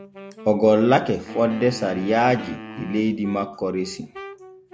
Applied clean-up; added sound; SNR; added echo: none; Wind instrument, woodwind instrument + Wind instrument, woodwind instrument; 16 dB; none.